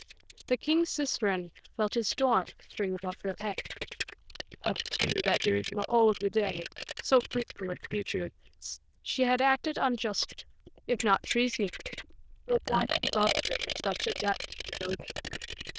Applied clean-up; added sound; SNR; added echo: neural diffusion model UNIVERSE++.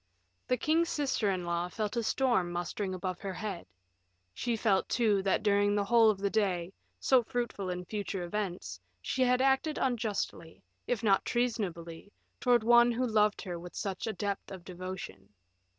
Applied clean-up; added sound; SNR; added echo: none; none; none; none.